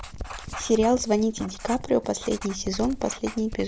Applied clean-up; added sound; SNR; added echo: none; Writing; 12 dB; none.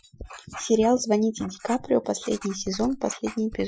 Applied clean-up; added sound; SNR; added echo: classical method Wiener filter.